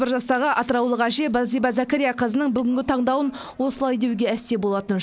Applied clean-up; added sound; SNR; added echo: none; none; none; none.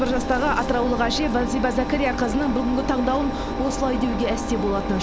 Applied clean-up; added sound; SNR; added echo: none; Engine; 3 dB; none.